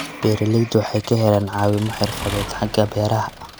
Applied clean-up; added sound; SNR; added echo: none; Accelerating, revving, vroom / Mechanisms; 13 dB; none.